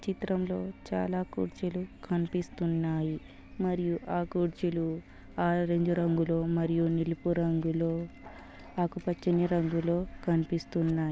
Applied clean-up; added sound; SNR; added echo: none; none; none; none.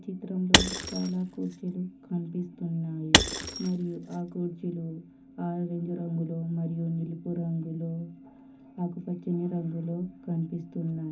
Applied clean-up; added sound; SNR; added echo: none; Shatter / Crushing; -4 dB; reverberation time 0.3 s.